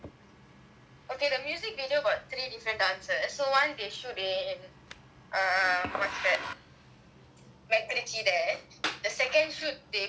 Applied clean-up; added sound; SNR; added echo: none; none; none; none.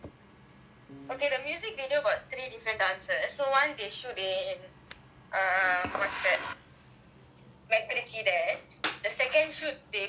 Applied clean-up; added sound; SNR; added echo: none; Piano; 17 dB; none.